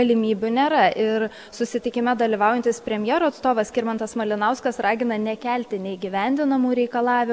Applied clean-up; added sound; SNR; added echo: none; none; none; none.